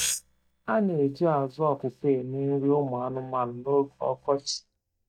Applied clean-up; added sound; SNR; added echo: neural mask model DeepFilterNet 3.